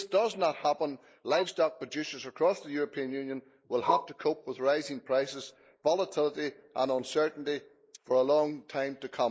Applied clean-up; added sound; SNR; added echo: neural mask model Resemble Enhance denoiser.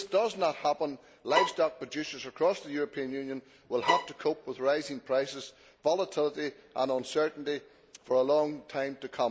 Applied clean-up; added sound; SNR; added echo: none; Bowed string instrument; 0 dB; none.